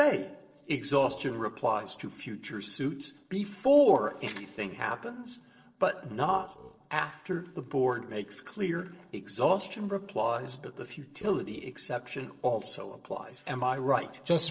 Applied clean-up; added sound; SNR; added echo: neural separator model SepFormer DNS4.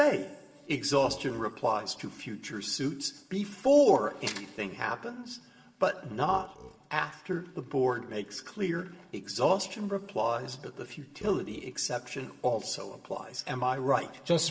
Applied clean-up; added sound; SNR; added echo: none; Burping, eructation; 20 dB; reverberation time 0.7 s.